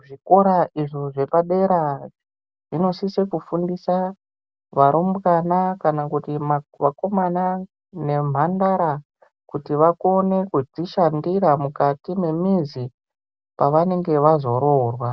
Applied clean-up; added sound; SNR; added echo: none; none; none; none.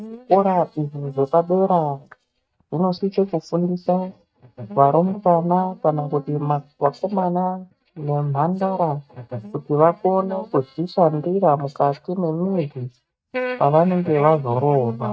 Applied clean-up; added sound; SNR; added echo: neural mask model DeepFilterNet 3.